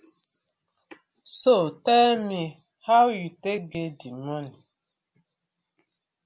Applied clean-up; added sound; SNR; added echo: none; none; none; none.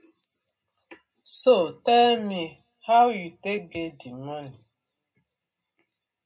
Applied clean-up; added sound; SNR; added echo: none; none; none; reverberation time 0.2 s.